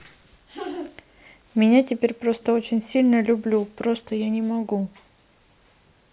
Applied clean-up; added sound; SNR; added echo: none; none; none; none.